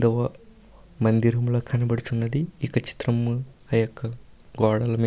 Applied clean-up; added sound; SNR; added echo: none; none; none; none.